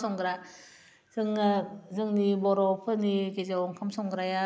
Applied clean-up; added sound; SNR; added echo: none; none; none; none.